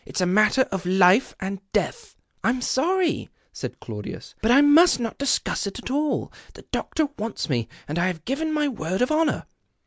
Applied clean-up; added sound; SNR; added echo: none; none; none; none.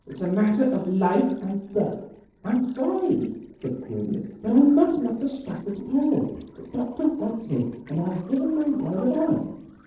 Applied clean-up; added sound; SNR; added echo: neural separator model SepFormer DNS4.